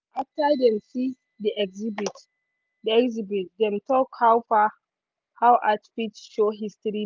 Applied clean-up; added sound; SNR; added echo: none; none; none; none.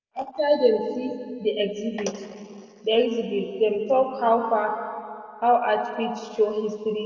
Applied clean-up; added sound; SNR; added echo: none; none; none; reverberation time 2.3 s.